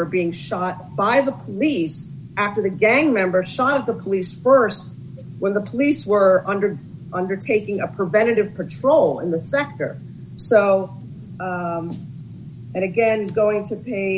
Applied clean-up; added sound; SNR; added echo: none; none; none; none.